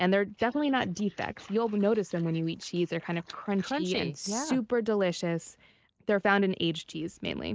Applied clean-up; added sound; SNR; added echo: neural mask model Resemble Enhance denoiser.